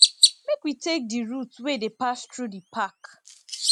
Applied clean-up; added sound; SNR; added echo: neural mask model RNNoise.